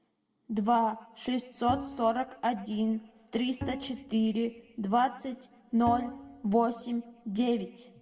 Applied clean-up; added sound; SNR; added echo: none; Bowed string instrument; 13 dB; reverberation time 1.6 s.